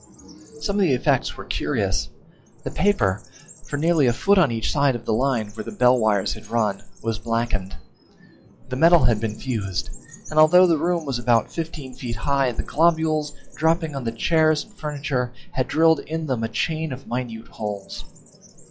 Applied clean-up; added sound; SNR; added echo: classical method log-MMSE.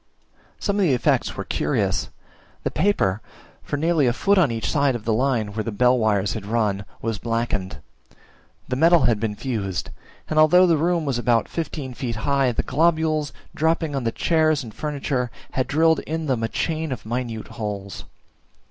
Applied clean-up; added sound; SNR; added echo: none; none; none; none.